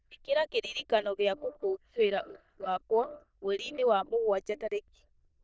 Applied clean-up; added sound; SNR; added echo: neural diffusion model UNIVERSE++.